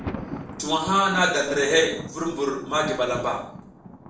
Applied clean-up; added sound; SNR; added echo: none; Thunder; 12 dB; reverberation time 0.5 s.